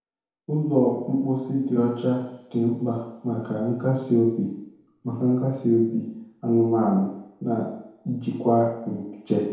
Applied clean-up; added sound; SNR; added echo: none; none; none; reverberation time 0.9 s.